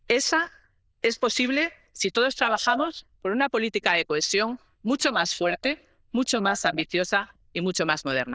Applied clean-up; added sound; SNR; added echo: neural diffusion model UNIVERSE++.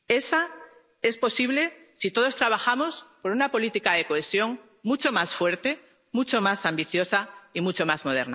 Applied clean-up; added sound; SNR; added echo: none; none; none; none.